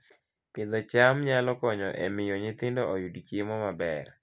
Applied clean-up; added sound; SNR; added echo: none; none; none; none.